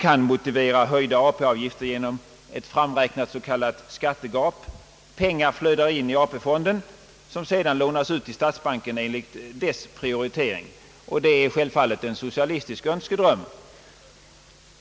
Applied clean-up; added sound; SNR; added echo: none; none; none; none.